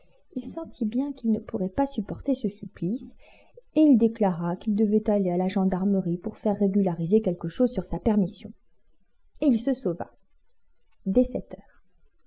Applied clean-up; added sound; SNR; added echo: none; none; none; none.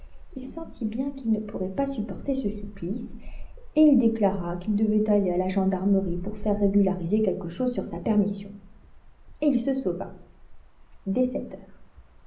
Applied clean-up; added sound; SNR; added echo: none; Cricket; 13 dB; reverberation time 0.5 s.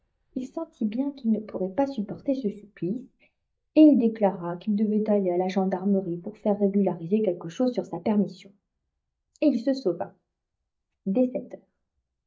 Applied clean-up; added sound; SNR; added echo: neural mask model DeepFilterNet 3.